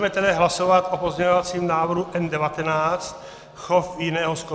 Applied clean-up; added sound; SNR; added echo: none; none; none; none.